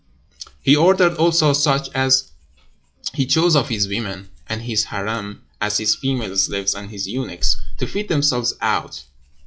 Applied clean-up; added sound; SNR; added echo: classical method log-MMSE.